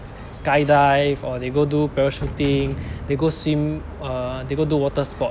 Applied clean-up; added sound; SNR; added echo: none; Sliding door; 15 dB; none.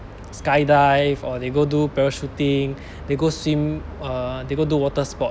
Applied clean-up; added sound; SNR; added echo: none; none; none; none.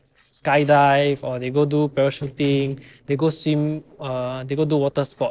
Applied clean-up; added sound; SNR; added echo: neural separator model SepFormer DNS4.